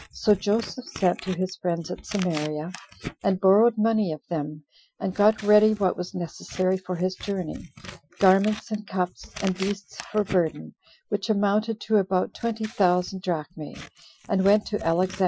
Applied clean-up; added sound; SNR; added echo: classical method Wiener filter.